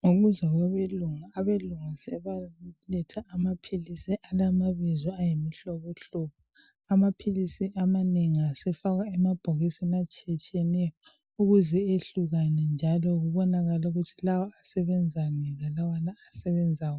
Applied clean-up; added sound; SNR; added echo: none; none; none; none.